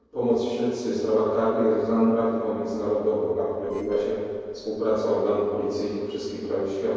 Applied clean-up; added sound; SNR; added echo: neural separator model SepFormer DNS4.